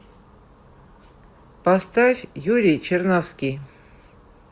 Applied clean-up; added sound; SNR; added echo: none; none; none; none.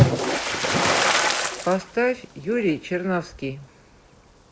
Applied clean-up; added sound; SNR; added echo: none; Splash, splatter; -3 dB; none.